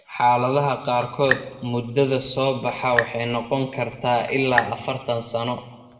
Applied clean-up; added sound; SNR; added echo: none; Raindrop; 8 dB; reverberation time 1.2 s.